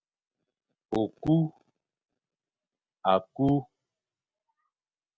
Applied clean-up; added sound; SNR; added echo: none; none; none; none.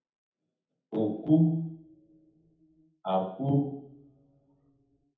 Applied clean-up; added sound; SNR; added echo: none; none; none; reverberation time 0.8 s.